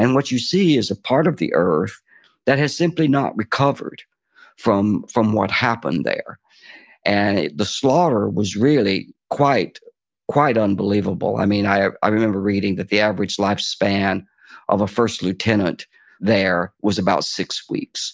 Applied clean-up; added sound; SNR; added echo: none; none; none; none.